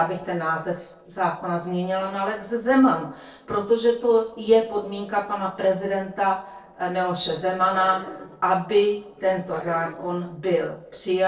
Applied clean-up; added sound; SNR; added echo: neural separator model SepFormer DNS4.